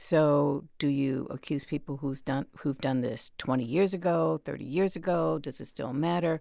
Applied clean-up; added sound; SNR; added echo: none; none; none; none.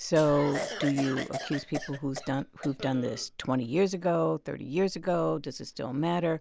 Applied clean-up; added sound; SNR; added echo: none; Cough; 10 dB; none.